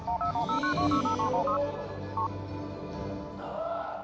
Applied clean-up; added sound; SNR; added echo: none; Telephone; -2 dB; reverberation time 1.0 s.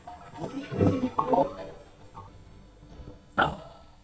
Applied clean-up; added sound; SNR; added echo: neural mask model DeepFilterNet 3.